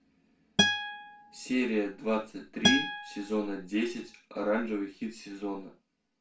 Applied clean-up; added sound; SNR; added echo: none; Acoustic guitar; -1 dB; reverberation time 0.3 s.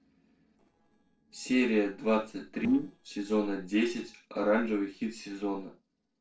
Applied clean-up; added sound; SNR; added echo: neural separator model SepFormer DNS4.